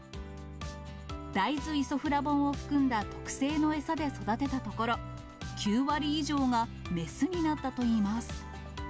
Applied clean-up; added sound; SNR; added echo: none; none; none; none.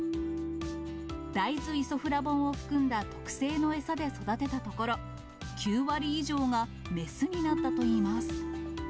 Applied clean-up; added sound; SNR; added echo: none; Keyboard (musical); 7 dB; none.